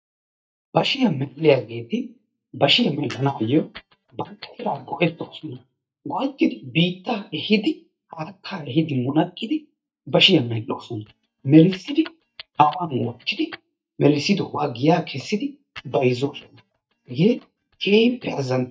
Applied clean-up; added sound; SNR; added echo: neural mask model DeepFilterNet 3.